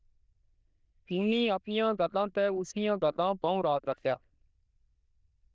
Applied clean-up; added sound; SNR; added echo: neural diffusion model UNIVERSE++.